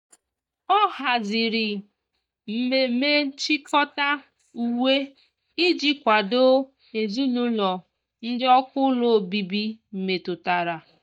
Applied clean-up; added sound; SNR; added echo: neural mask model DeepFilterNet 3.